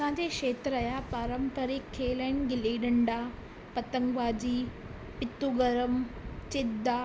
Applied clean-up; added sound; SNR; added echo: none; none; none; none.